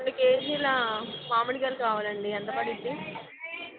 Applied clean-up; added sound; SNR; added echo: none; none; none; none.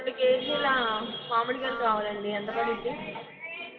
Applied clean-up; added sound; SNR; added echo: none; Wind instrument, woodwind instrument; 12 dB; reverberation time 1.8 s.